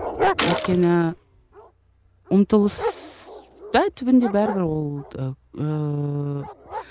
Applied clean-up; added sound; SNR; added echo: none; Gunshot, gunfire + Dog; 7 dB; none.